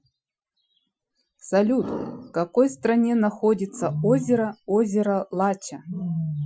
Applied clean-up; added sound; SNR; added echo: classical method Wiener filter.